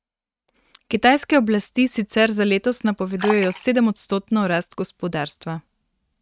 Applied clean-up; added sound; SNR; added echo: neural mask model RNNoise.